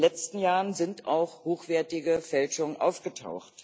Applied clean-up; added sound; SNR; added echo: none; none; none; none.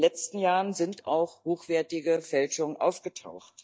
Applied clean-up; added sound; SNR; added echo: neural mask model DeepFilterNet 3.